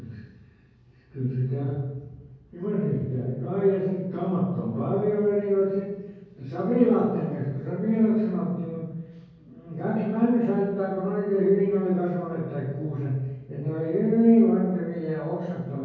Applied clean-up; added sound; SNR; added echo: none; none; none; reverberation time 1.3 s.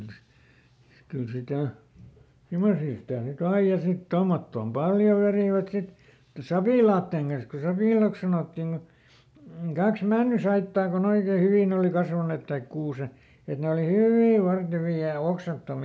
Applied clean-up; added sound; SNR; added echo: none; none; none; none.